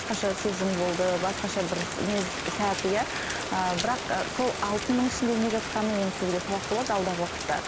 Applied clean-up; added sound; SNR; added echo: none; Rain; 5 dB; none.